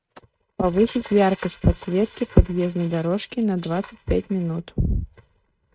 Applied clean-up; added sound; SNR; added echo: neural mask model RNNoise.